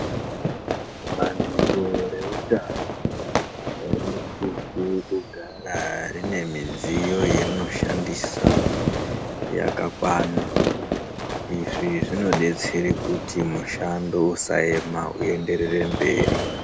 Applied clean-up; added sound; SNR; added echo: none; Fireworks; 0 dB; none.